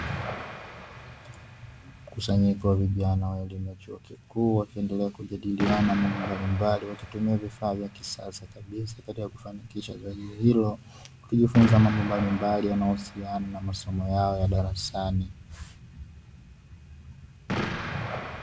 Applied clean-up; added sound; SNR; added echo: none; Explosion; 11 dB; none.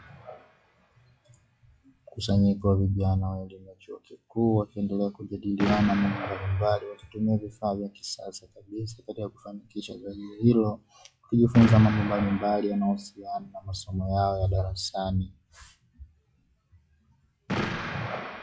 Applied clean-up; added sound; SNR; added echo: classical method log-MMSE.